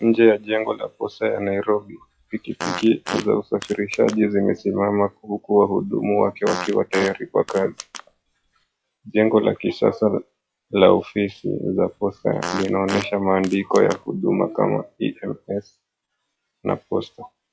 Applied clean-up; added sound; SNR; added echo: classical method log-MMSE.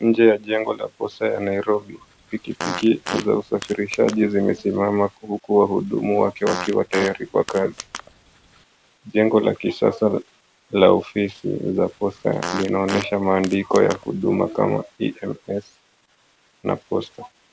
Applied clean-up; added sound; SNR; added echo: none; Fart; 12 dB; none.